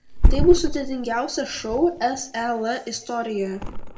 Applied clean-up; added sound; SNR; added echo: none; Thump, thud; 0 dB; reverberation time 0.5 s.